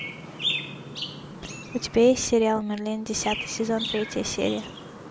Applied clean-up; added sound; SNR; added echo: none; Chirp, tweet; 9 dB; none.